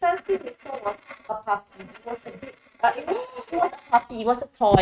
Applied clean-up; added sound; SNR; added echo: neural mask model RNNoise.